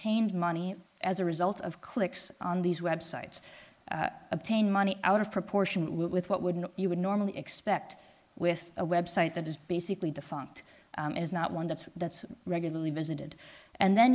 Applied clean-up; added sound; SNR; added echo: neural mask model Resemble Enhance denoiser.